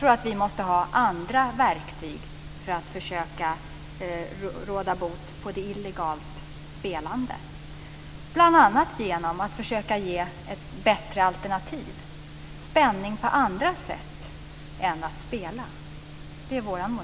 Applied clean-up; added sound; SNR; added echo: none; none; none; none.